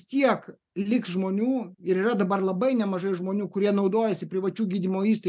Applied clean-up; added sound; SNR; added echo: none; none; none; none.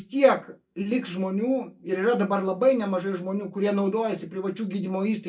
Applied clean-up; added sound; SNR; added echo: none; none; none; reverberation time 0.2 s.